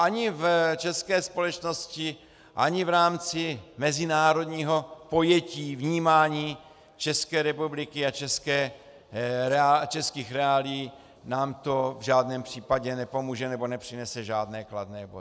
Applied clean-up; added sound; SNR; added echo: none; none; none; none.